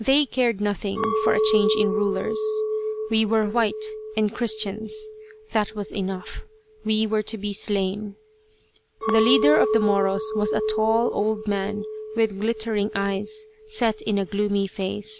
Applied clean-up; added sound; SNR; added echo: none; Chink, clink; 4 dB; none.